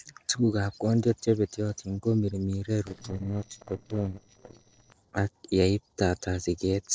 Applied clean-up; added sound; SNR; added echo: neural separator model SepFormer DNS4.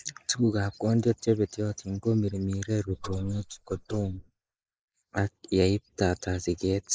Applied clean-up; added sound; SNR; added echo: neural mask model Resemble Enhance denoiser.